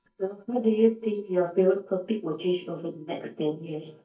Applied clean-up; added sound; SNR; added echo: neural mask model DeepFilterNet 3.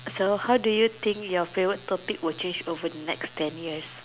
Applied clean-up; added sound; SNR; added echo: none; none; none; none.